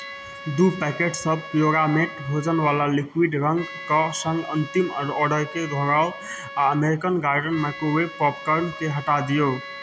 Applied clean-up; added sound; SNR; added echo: none; Trumpet; 15 dB; none.